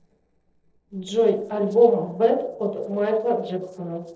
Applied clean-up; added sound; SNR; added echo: neural separator model SepFormer DNS4.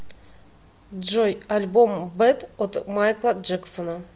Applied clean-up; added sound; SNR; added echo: none; none; none; none.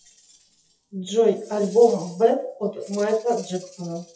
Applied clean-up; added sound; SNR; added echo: classical method WPE with log-MMSE.